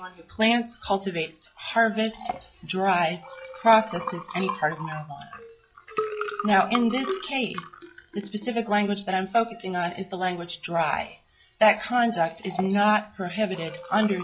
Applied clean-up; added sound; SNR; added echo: classical method log-MMSE.